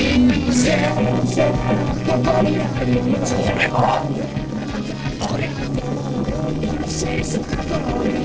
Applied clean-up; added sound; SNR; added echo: neural separator model SepFormer DNS4.